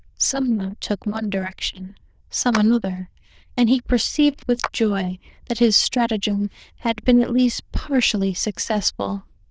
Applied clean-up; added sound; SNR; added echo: neural diffusion model UNIVERSE++.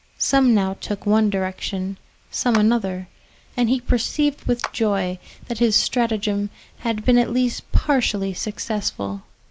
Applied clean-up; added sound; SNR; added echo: none; Clapping; 16 dB; none.